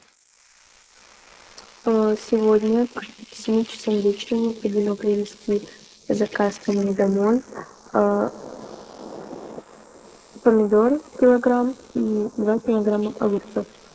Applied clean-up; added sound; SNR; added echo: neural mask model Resemble Enhance denoiser.